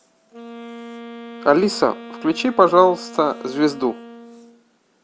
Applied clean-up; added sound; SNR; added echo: none; Wind instrument, woodwind instrument; 17 dB; none.